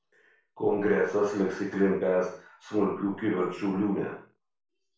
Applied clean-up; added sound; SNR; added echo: none; none; none; reverberation time 0.4 s.